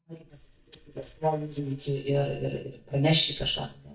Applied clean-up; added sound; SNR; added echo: neural mask model DeepFilterNet 3.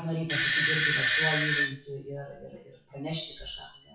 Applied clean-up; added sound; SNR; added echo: classical method WPE with log-MMSE.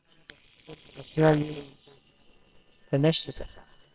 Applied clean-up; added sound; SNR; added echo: neural separator model SepFormer WHAMR!.